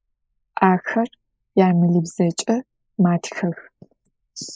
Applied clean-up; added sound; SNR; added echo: neural mask model Resemble Enhance denoiser.